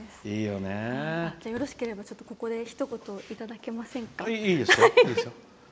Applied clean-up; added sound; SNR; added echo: none; none; none; none.